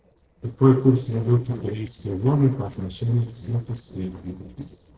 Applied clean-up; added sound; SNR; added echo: neural separator model SepFormer DNS4.